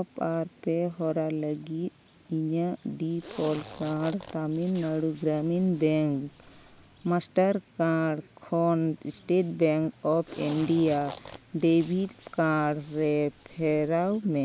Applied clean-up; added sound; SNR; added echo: none; Zipper (clothing); 19 dB; none.